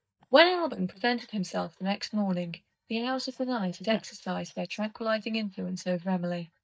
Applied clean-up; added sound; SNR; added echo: neural mask model DeepFilterNet 3.